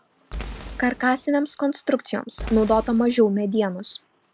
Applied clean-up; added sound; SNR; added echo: none; Boom; 15 dB; none.